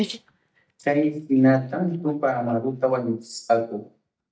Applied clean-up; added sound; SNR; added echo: neural mask model DeepFilterNet 3.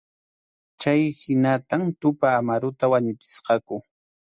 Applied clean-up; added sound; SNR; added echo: none; none; none; none.